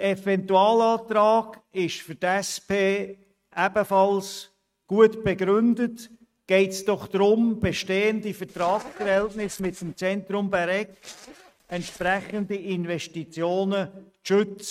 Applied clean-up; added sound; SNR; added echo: neural mask model RNNoise.